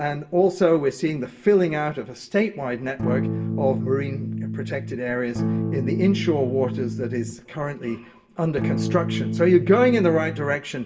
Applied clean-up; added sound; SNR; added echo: none; Electric guitar / Strum; 3 dB; reverberation time 0.2 s.